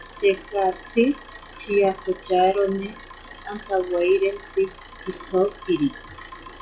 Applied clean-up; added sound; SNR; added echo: classical method log-MMSE.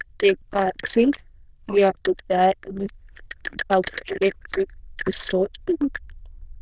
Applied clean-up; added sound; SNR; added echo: neural diffusion model UNIVERSE++.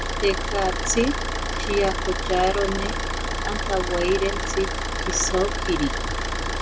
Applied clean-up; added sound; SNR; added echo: none; Idling / Car; 0 dB; none.